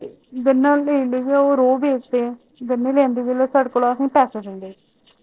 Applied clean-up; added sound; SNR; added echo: neural separator model SepFormer DNS4.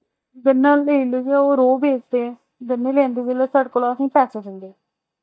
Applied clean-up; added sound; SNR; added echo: neural mask model DeepFilterNet 3.